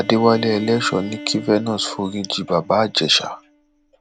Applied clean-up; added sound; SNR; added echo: none; Bowed string instrument; 17 dB; none.